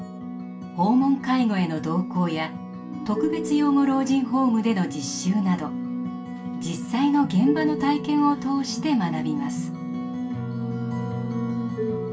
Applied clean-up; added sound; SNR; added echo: none; Marimba, xylophone; 15 dB; reverberation time 0.2 s.